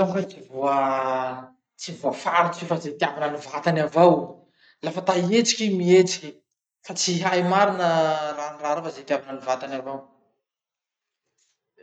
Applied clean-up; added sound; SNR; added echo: neural mask model Resemble Enhance denoiser.